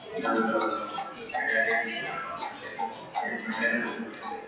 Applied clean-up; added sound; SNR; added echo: classical method WPE with log-MMSE.